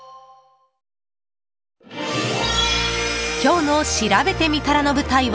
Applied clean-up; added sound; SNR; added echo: none; none; none; none.